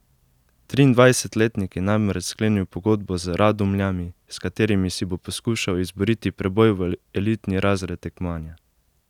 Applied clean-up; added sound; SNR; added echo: none; none; none; none.